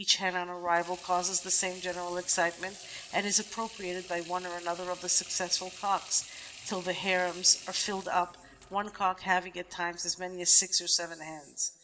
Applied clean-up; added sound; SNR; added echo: none; Sink (filling or washing) / Water tap, faucet; 18 dB; reverberation time 2.0 s.